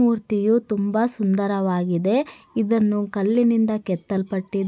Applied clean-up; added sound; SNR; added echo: none; none; none; none.